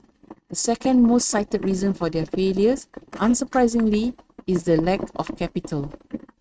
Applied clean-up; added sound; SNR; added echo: neural mask model RNNoise.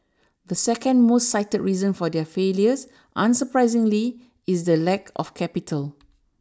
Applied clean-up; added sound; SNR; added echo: none; none; none; none.